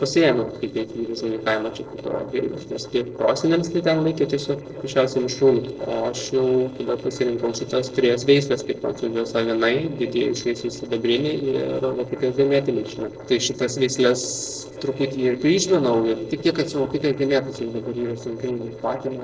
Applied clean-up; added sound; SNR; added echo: neural separator model SepFormer DNS4.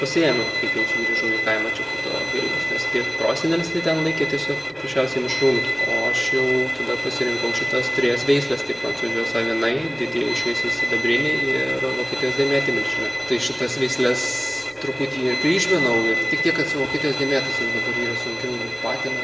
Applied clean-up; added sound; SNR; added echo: none; Bowed string instrument; 1 dB; reverberation time 0.7 s.